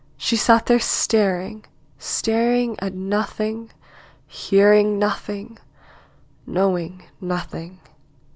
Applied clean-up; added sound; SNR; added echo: none; none; none; none.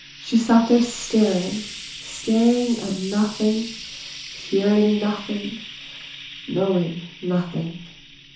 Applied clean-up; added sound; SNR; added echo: none; Frying (food); 15 dB; reverberation time 0.9 s.